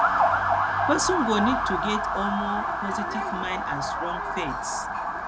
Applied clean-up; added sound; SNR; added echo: none; Motor vehicle (road) / Siren; -4 dB; none.